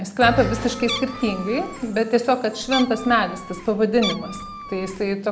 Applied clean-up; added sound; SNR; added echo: none; Meow + Bell; 10 dB; none.